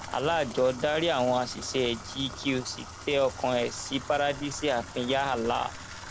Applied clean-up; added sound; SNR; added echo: none; Bathtub (filling or washing) / Water tap, faucet; 13 dB; none.